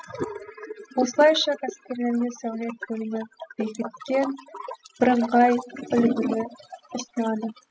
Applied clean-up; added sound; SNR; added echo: classical method spectral subtraction.